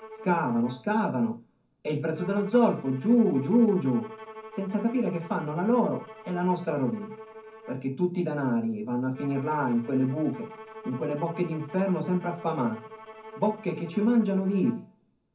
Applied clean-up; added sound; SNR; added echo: none; Bowed string instrument; 17 dB; reverberation time 0.3 s.